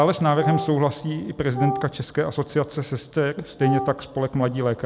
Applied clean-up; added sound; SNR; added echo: none; Wind instrument, woodwind instrument; 6 dB; none.